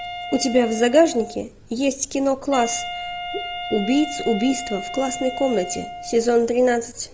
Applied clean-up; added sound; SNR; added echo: none; Wind instrument, woodwind instrument; 11 dB; none.